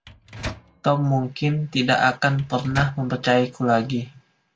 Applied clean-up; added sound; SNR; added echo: none; Microwave oven; 15 dB; none.